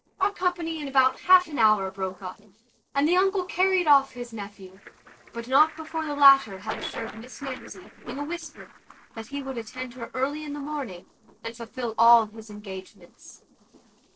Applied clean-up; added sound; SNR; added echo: neural separator model SepFormer DNS4.